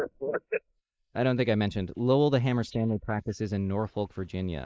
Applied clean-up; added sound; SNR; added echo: neural mask model Resemble Enhance denoiser.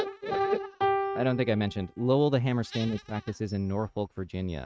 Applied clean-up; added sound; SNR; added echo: neural mask model RNNoise.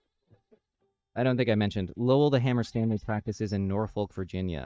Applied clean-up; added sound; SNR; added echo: neural mask model DeepFilterNet 3.